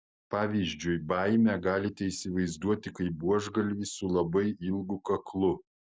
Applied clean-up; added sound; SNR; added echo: none; none; none; none.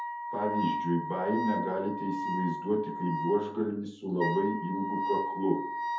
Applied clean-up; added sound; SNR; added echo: none; Wind instrument, woodwind instrument; 3 dB; reverberation time 0.5 s.